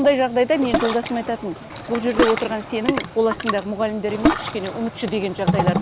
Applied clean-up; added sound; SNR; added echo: none; Ocean; 3 dB; none.